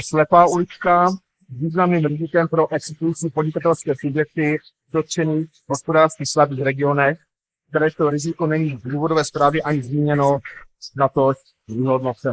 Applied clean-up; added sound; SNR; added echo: neural mask model Resemble Enhance denoiser.